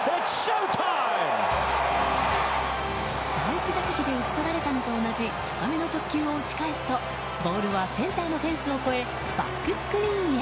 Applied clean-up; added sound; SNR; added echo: none; none; none; none.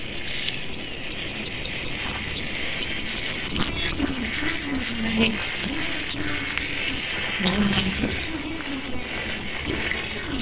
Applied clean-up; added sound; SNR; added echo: neural separator model SepFormer WHAMR!.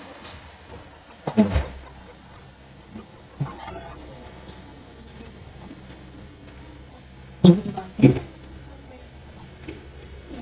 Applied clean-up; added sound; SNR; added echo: neural mask model DeepFilterNet 3.